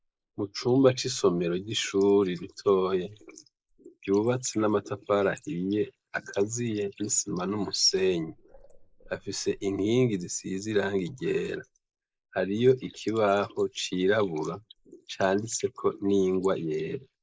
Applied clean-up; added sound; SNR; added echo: neural mask model Resemble Enhance denoiser.